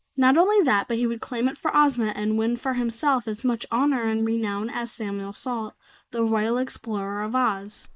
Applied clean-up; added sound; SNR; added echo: neural mask model Resemble Enhance denoiser.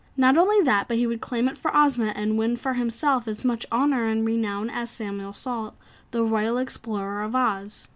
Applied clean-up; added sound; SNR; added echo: none; none; none; none.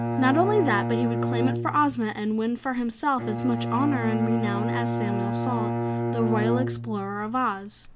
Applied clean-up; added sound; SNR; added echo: none; Bowed string instrument; 2 dB; none.